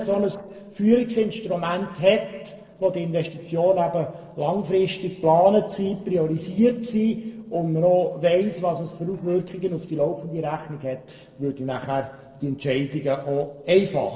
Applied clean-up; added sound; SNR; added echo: neural separator model SepFormer DNS4.